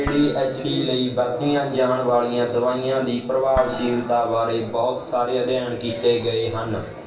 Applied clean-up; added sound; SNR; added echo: none; Dishes, pots, and pans; 17 dB; reverberation time 0.3 s.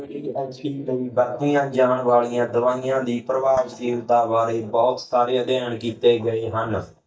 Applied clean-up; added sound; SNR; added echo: neural mask model DeepFilterNet 3.